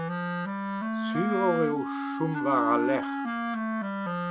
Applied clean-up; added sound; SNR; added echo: none; Wind instrument, woodwind instrument; 0 dB; none.